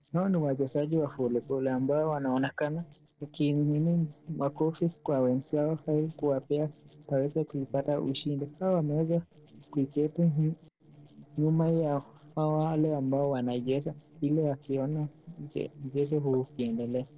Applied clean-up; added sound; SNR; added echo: neural separator model SepFormer DNS4.